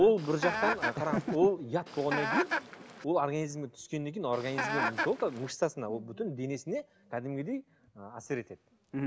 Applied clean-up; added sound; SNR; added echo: none; Chicken, rooster; 2 dB; none.